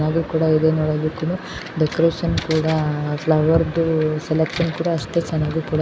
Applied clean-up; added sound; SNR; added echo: none; none; none; none.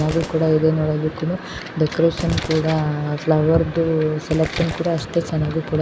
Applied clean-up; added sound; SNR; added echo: none; Gunshot, gunfire; 17 dB; none.